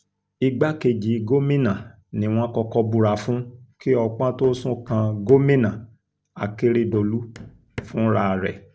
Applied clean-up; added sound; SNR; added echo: neural separator model SepFormer DNS4.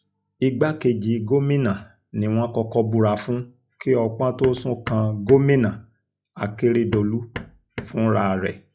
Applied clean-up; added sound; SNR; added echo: classical method log-MMSE.